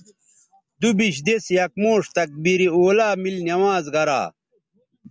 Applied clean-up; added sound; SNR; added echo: none; none; none; none.